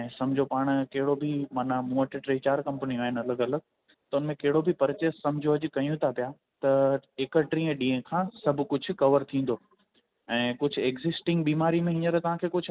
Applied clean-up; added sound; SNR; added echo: none; none; none; none.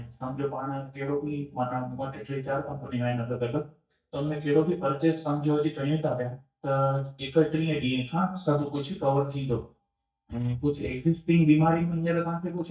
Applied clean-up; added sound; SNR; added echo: neural mask model DeepFilterNet 3.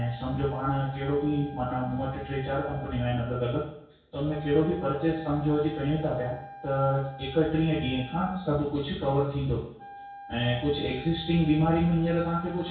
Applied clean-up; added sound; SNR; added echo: none; Wind instrument, woodwind instrument; 17 dB; reverberation time 0.6 s.